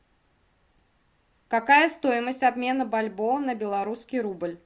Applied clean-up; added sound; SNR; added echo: none; none; none; none.